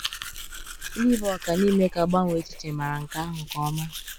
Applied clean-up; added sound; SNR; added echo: none; Domestic sounds, home sounds; 11 dB; none.